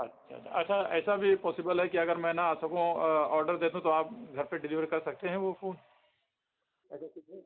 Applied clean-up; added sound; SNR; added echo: none; none; none; none.